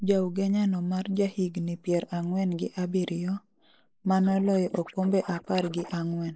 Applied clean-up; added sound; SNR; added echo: neural mask model Resemble Enhance denoiser.